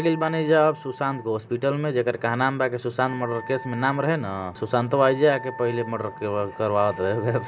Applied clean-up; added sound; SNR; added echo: none; Wind instrument, woodwind instrument; 17 dB; none.